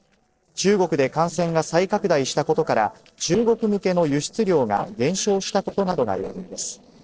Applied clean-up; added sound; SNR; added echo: neural separator model SepFormer DNS4.